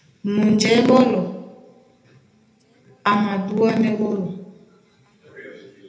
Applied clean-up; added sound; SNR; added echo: none; none; none; reverberation time 0.8 s.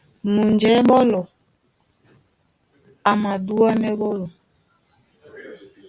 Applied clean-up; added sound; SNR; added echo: none; none; none; none.